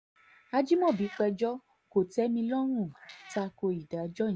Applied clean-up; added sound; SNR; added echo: none; Meow; 19 dB; none.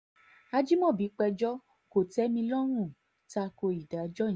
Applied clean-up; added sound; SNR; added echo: none; none; none; none.